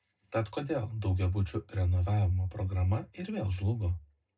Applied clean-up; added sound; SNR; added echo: none; none; none; reverberation time 0.2 s.